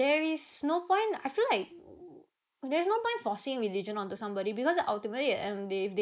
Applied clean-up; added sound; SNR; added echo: neural mask model Resemble Enhance denoiser.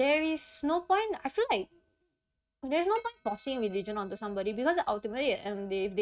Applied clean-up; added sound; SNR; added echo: neural mask model RNNoise.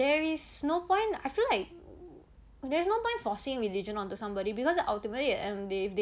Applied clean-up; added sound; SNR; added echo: none; none; none; none.